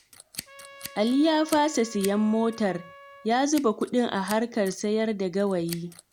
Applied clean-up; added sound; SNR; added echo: none; Scissors + Trumpet; 18 dB; none.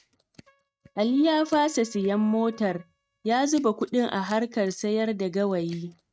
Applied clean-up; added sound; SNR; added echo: neural mask model RNNoise.